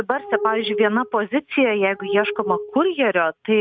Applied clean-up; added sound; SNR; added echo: neural mask model RNNoise.